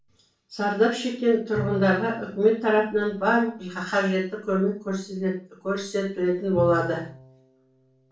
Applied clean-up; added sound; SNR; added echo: none; Bowed string instrument; 16 dB; reverberation time 0.3 s.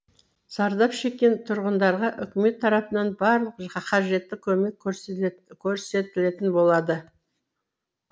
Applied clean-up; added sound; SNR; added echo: none; none; none; none.